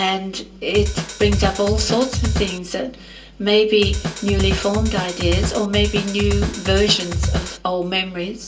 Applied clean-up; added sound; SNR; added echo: none; Drum kit; 1 dB; reverberation time 0.2 s.